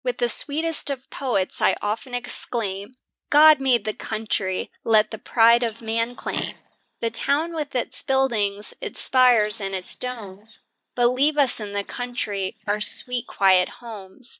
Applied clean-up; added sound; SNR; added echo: neural mask model DeepFilterNet 3.